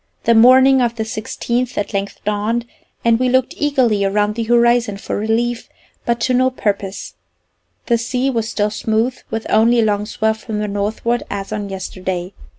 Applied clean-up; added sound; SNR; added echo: none; none; none; none.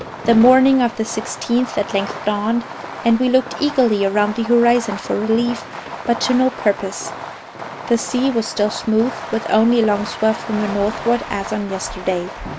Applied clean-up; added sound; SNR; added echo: none; Fireworks; 12 dB; none.